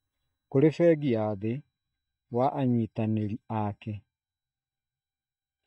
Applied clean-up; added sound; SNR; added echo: neural mask model DeepFilterNet 3.